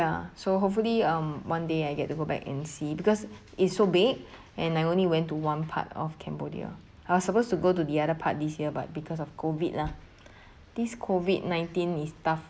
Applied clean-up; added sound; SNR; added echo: none; none; none; none.